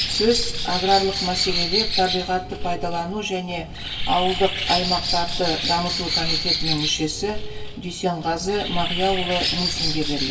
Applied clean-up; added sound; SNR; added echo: none; Bird; 1 dB; reverberation time 0.1 s.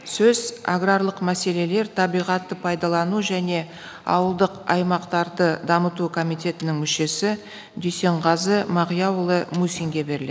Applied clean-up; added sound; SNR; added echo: none; none; none; none.